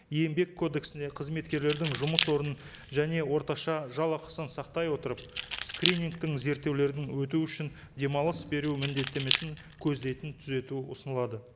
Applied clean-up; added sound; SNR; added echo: none; Keys jangling; 2 dB; none.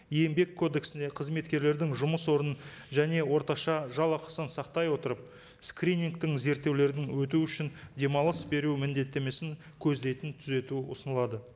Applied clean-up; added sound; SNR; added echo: none; none; none; none.